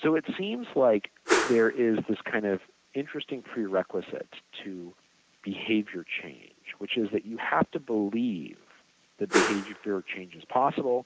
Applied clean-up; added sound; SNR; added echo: none; Whoosh, swoosh, swish; 0 dB; none.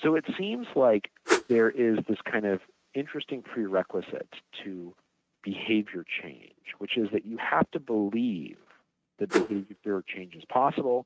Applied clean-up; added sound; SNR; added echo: neural mask model RNNoise.